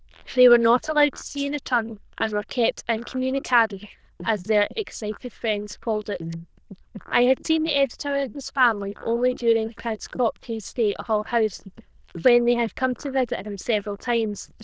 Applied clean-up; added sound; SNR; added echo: neural diffusion model UNIVERSE++.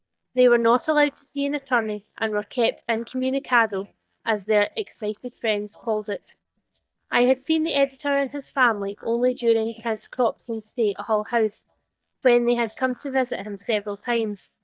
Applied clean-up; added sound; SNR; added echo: neural mask model DeepFilterNet 3.